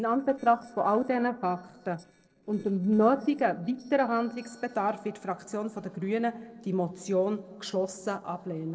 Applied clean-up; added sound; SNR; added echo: neural separator model SepFormer DNS4.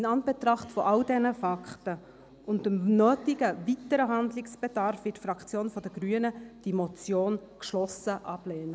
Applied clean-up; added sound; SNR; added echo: none; none; none; none.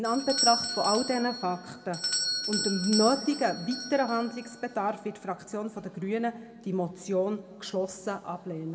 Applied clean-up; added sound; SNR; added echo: none; Doorbell; 6 dB; reverberation time 1.0 s.